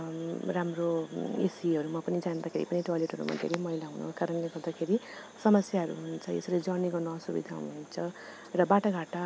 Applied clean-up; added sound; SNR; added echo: none; none; none; none.